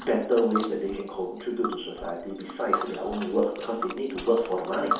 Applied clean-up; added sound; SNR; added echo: none; Tick; 8 dB; reverberation time 2.8 s.